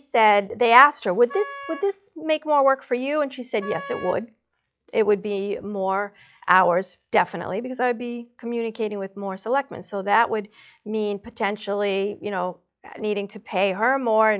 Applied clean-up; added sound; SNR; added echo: classical method log-MMSE.